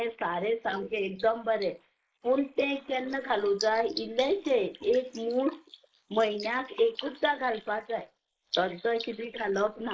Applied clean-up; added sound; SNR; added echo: neural mask model Resemble Enhance denoiser.